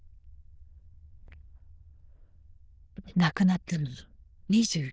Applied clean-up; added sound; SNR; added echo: neural diffusion model UNIVERSE++.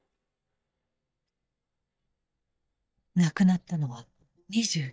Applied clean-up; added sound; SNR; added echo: neural mask model DeepFilterNet 3.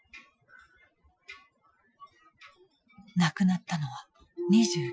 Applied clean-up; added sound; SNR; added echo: classical method Wiener filter.